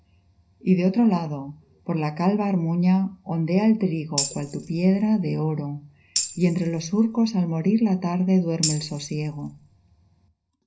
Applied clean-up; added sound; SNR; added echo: none; Tambourine; 9 dB; reverberation time 0.4 s.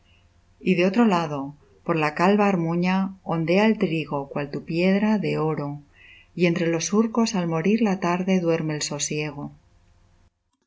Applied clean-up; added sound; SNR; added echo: none; none; none; none.